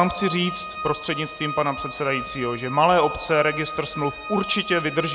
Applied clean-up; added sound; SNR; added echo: none; Organ; 9 dB; none.